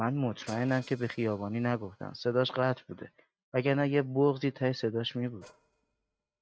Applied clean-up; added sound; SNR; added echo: neural mask model RNNoise.